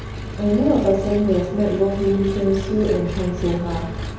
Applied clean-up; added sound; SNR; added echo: none; Engine; 8 dB; reverberation time 1.0 s.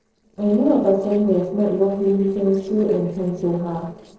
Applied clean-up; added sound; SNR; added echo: neural separator model SepFormer DNS4.